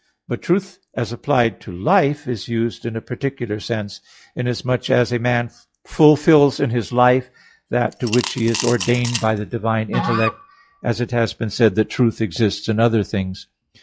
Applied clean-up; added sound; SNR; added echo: classical method log-MMSE.